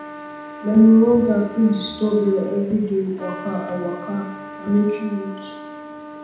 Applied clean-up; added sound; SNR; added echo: none; Trumpet; 16 dB; reverberation time 0.8 s.